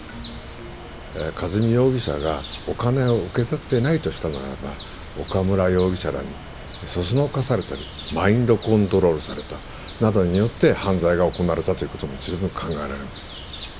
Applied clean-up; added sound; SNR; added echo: none; Bird; 10 dB; none.